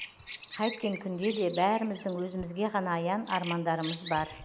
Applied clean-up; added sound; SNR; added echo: none; Bird vocalization, bird call, bird song; 14 dB; none.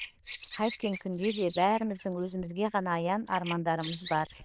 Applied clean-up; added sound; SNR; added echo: neural diffusion model UNIVERSE++.